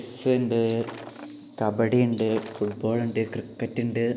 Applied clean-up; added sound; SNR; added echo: none; Shatter; 19 dB; none.